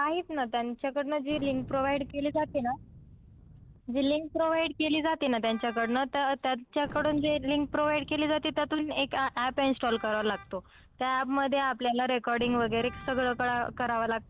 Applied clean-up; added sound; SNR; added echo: none; Thunder + Wind instrument, woodwind instrument; 18 dB; none.